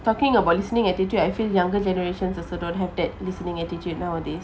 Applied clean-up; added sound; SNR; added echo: none; none; none; none.